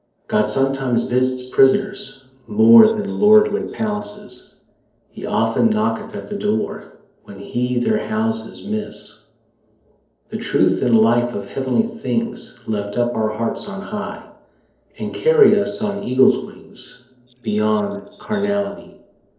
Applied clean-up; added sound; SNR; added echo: neural separator model SepFormer DNS4.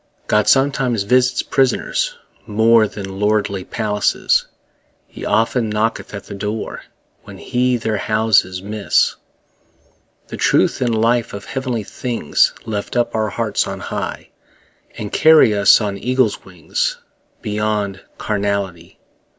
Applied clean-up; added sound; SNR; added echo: none; none; none; none.